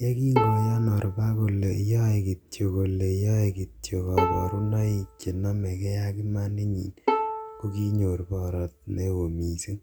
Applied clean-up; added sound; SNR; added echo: none; Bowed string instrument; 8 dB; none.